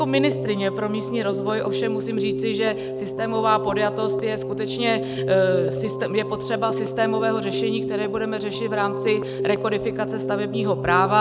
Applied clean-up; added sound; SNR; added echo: none; Keyboard (musical); 3 dB; none.